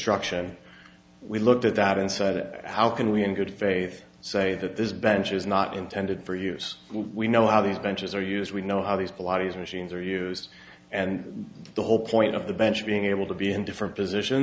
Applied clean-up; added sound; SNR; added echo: none; none; none; none.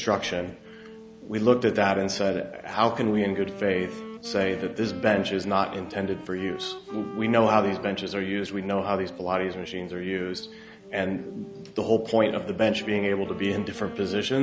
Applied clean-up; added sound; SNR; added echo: none; Wind instrument, woodwind instrument; 15 dB; none.